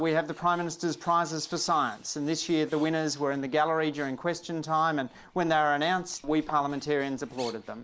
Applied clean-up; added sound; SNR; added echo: neural mask model Resemble Enhance denoiser.